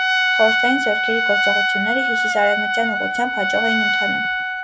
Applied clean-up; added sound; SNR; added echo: none; Trumpet; -4 dB; none.